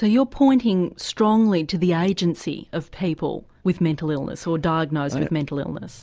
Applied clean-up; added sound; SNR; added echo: none; none; none; none.